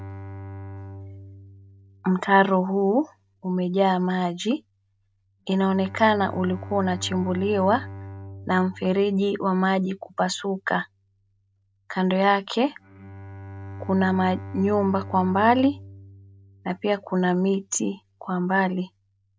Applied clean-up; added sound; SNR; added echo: none; Bowed string instrument; 17 dB; none.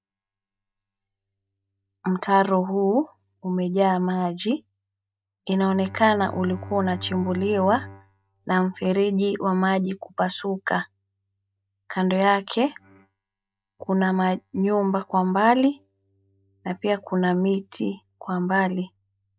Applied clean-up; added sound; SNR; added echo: neural mask model DeepFilterNet 3.